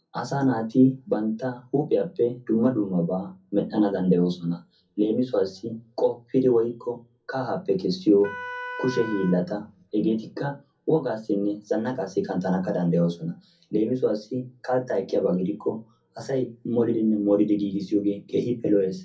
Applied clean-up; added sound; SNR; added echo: none; Wind instrument, woodwind instrument; 13 dB; reverberation time 0.3 s.